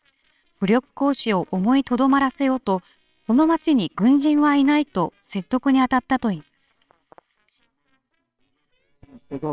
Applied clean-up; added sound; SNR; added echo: neural separator model SepFormer WHAMR!.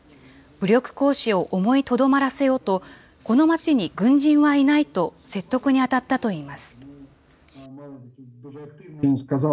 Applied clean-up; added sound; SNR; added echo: none; none; none; none.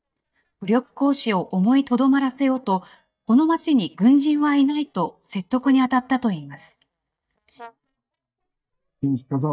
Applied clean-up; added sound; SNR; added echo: neural mask model DeepFilterNet 3.